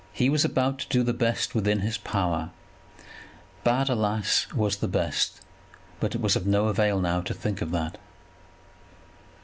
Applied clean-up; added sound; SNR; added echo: none; none; none; none.